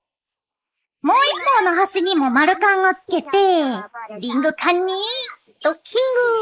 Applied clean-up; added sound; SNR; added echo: neural mask model Resemble Enhance denoiser.